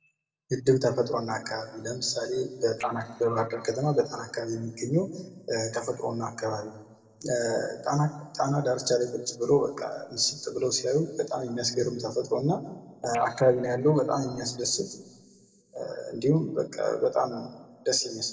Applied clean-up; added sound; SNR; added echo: neural separator model SepFormer DNS4.